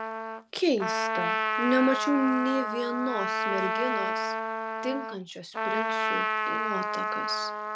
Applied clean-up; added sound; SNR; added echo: none; Trumpet; -1 dB; none.